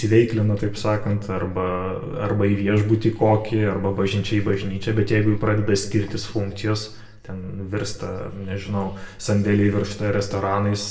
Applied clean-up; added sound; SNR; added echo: none; none; none; reverberation time 0.6 s.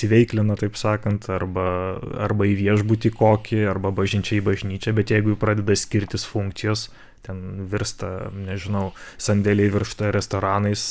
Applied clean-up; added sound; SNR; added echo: none; none; none; none.